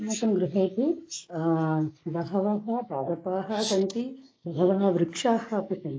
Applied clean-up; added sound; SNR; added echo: neural mask model Resemble Enhance denoiser.